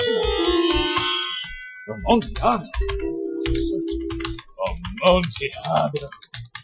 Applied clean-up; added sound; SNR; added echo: classical method Wiener filter.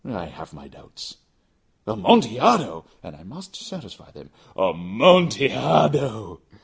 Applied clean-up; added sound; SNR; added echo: none; none; none; none.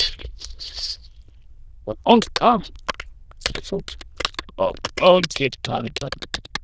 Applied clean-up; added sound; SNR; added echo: neural diffusion model UNIVERSE++.